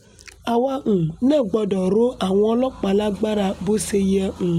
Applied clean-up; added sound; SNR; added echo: none; none; none; none.